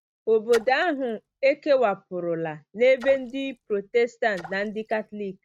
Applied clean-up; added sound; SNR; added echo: neural mask model RNNoise.